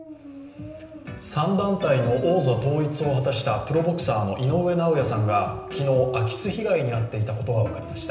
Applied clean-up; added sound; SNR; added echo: none; Dog; 17 dB; reverberation time 0.9 s.